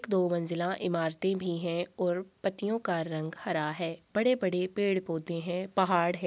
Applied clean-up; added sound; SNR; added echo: none; none; none; none.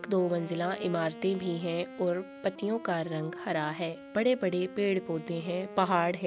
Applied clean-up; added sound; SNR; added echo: none; Wind instrument, woodwind instrument; 14 dB; none.